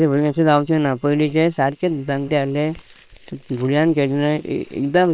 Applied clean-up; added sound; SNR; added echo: neural separator model SepFormer WHAM!.